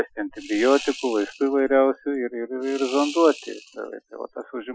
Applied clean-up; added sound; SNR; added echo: classical method Wiener filter.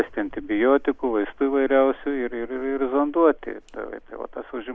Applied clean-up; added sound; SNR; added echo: none; none; none; none.